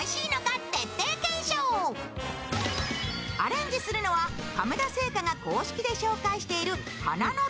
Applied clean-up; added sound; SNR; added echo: none; Door; 16 dB; none.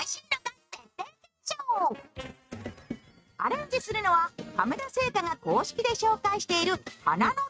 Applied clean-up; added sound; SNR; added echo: neural mask model RNNoise.